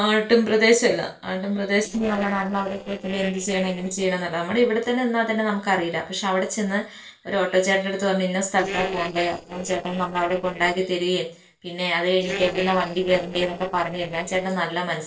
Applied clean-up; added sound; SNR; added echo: neural separator model SepFormer DNS4.